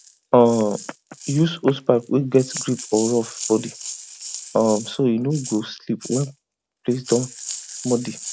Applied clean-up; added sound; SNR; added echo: none; Rattle (instrument); 13 dB; none.